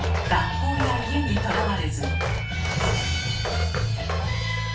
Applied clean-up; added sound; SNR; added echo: none; Walk, footsteps; 9 dB; reverberation time 0.3 s.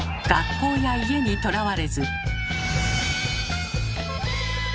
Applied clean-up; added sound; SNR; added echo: none; none; none; none.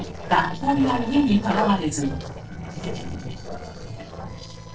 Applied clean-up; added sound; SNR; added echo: neural separator model SepFormer DNS4.